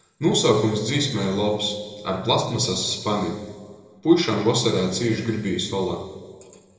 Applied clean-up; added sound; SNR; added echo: none; none; none; reverberation time 1.6 s.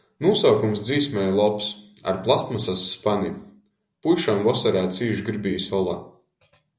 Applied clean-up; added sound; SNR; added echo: none; none; none; none.